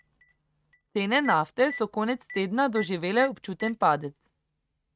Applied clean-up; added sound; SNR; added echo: neural mask model RNNoise.